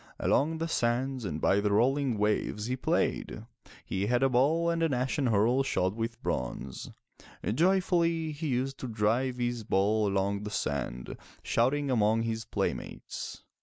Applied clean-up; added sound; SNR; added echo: none; none; none; none.